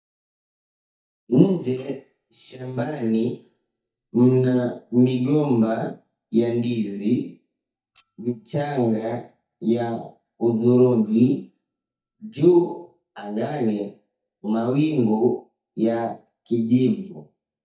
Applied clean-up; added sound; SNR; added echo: neural mask model DeepFilterNet 3.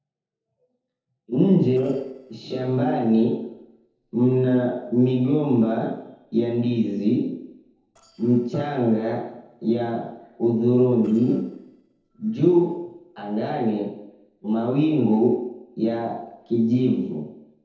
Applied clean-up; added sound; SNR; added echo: neural separator model SepFormer DNS4.